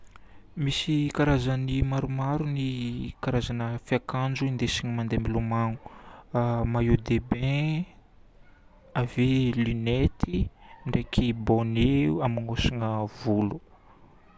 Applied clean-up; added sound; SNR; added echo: none; none; none; none.